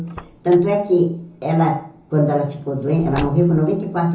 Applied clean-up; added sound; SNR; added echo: none; Car; 18 dB; reverberation time 0.7 s.